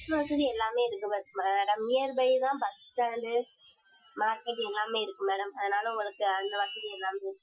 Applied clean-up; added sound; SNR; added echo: classical method Wiener filter.